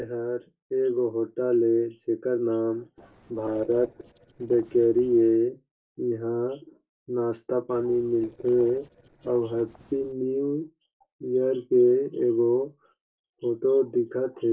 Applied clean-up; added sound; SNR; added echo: neural separator model SepFormer DNS4.